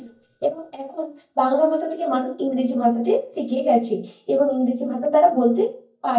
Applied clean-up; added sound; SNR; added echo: neural mask model DeepFilterNet 3.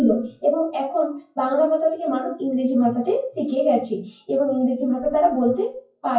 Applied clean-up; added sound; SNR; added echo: classical method WPE with log-MMSE.